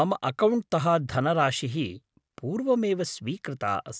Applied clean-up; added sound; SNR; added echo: none; none; none; none.